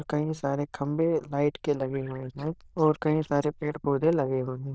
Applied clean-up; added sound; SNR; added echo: neural diffusion model UNIVERSE++.